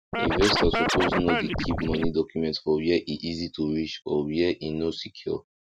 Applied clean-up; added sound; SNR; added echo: none; Scratching (performance technique); -1 dB; none.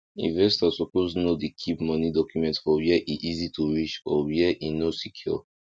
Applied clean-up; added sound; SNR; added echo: none; none; none; none.